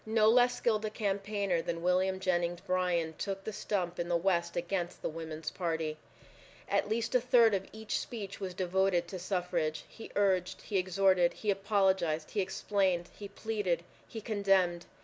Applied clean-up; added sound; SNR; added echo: none; none; none; none.